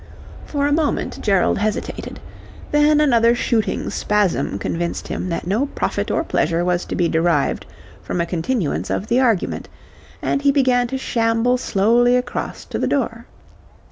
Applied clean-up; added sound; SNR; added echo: none; Aircraft; 16 dB; none.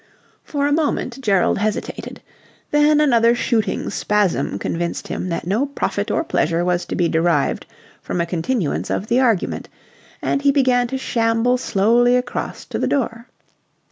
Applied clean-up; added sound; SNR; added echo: none; none; none; none.